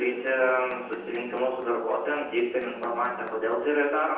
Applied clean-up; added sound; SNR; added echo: neural separator model SepFormer DNS4.